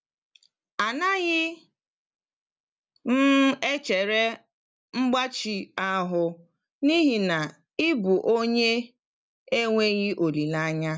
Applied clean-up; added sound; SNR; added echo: none; none; none; none.